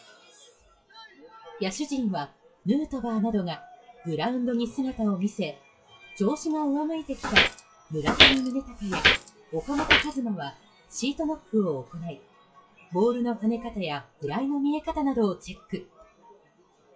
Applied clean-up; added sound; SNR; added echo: classical method WPE with log-MMSE.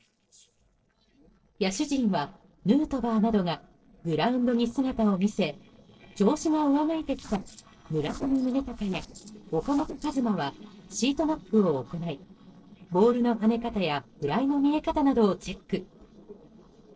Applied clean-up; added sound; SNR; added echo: neural separator model SepFormer DNS4.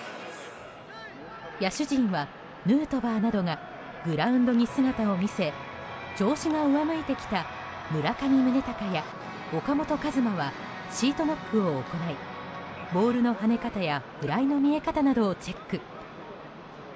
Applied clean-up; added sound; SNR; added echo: none; none; none; none.